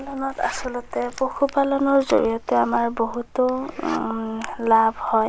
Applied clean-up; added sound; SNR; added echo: none; Zipper (clothing); 16 dB; none.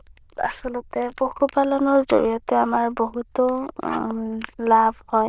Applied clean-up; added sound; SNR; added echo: neural diffusion model UNIVERSE++.